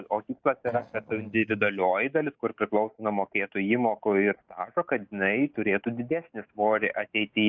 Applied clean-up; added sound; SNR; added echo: neural mask model DeepFilterNet 3.